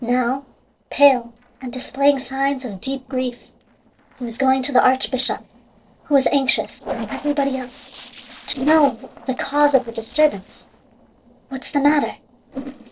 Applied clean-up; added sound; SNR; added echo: neural separator model SepFormer DNS4.